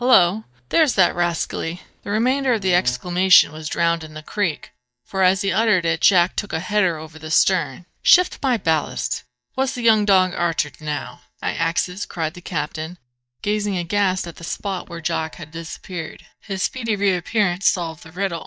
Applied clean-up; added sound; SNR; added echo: neural mask model DeepFilterNet 3.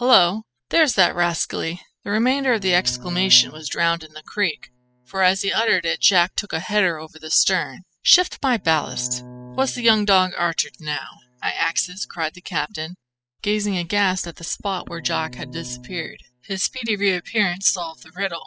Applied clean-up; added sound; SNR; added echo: classical method spectral subtraction.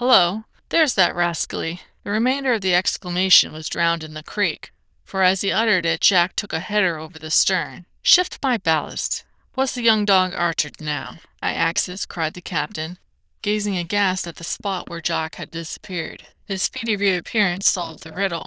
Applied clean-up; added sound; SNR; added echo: neural diffusion model UNIVERSE++.